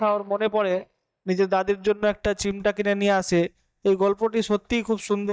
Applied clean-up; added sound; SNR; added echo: neural mask model DeepFilterNet 3.